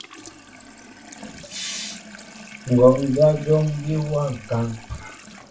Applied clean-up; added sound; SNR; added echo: none; Sink (filling or washing) / Water tap, faucet; 19 dB; reverberation time 0.2 s.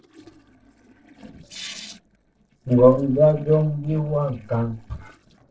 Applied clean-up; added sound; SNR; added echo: neural separator model SepFormer DNS4.